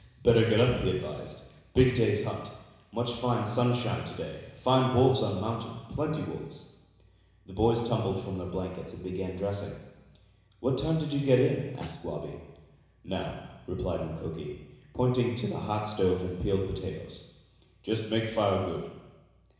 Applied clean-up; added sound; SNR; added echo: none; Snare drum; 18 dB; reverberation time 1.0 s.